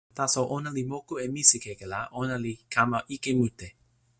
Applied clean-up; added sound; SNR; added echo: none; none; none; none.